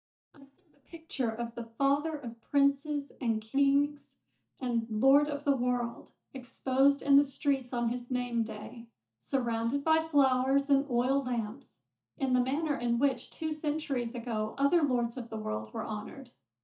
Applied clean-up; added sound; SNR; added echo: neural mask model DeepFilterNet 3.